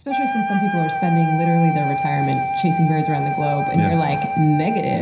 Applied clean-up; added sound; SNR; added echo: none; Wind instrument, woodwind instrument; 3 dB; reverberation time 0.9 s.